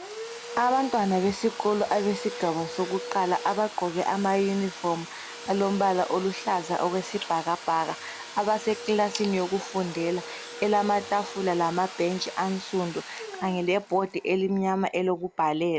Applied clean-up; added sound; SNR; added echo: none; Domestic sounds, home sounds; 13 dB; none.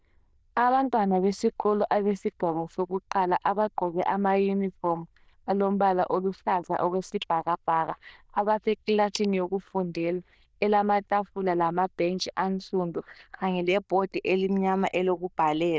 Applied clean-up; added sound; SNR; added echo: neural diffusion model UNIVERSE++.